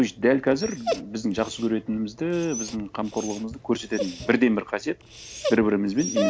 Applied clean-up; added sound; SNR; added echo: none; Dog; 9 dB; none.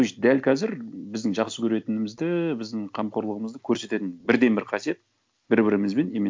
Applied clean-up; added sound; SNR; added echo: none; none; none; none.